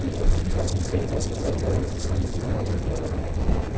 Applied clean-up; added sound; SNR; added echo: neural separator model SepFormer DNS4.